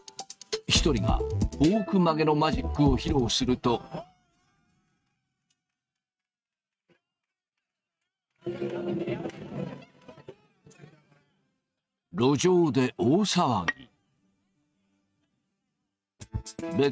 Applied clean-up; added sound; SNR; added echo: neural mask model RNNoise.